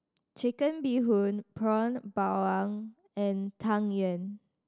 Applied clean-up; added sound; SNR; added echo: none; none; none; none.